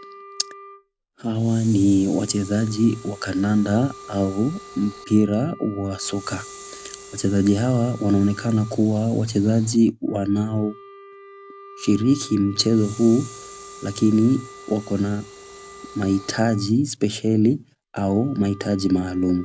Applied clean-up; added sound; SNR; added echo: none; Wind instrument, woodwind instrument + Train; 20 dB; none.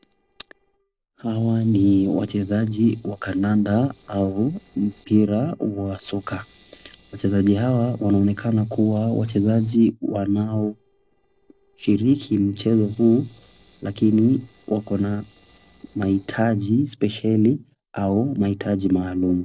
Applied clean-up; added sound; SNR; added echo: neural separator model SepFormer DNS4.